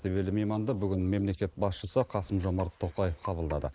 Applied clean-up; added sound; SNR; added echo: neural mask model Resemble Enhance denoiser.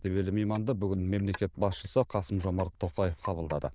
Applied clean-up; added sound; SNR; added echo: neural diffusion model UNIVERSE++.